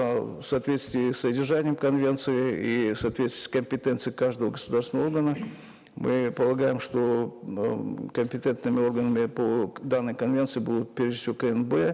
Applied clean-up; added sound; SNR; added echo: none; none; none; none.